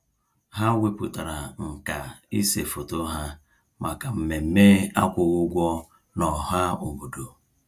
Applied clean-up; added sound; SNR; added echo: none; none; none; none.